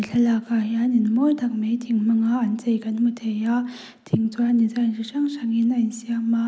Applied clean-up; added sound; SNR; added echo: none; none; none; none.